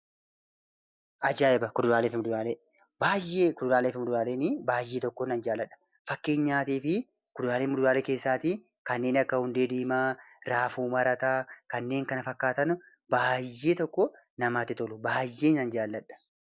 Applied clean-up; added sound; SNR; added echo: none; none; none; none.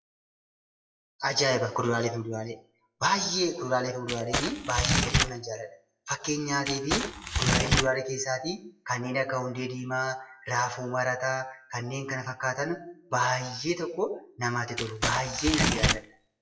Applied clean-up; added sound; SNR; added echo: classical method WPE with log-MMSE.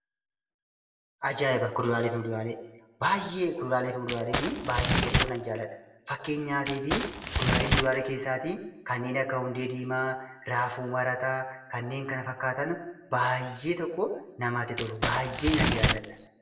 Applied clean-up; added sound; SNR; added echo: none; Crumpling, crinkling; -2 dB; reverberation time 0.8 s.